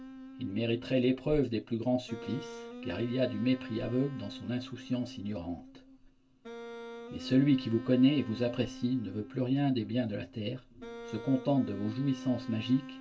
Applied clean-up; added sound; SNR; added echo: none; Wind instrument, woodwind instrument; 14 dB; reverberation time 0.2 s.